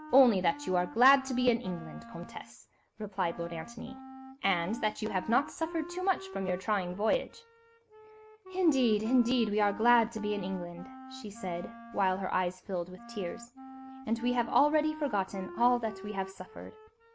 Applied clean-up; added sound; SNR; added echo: none; Wind instrument, woodwind instrument; 16 dB; none.